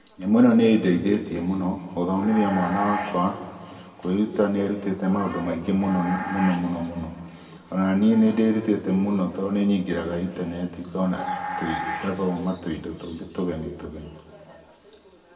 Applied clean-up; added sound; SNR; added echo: none; none; none; reverberation time 1.6 s.